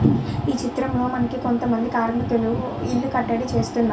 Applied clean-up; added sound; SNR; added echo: none; none; none; reverberation time 0.2 s.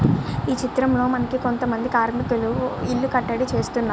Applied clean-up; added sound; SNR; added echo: none; none; none; none.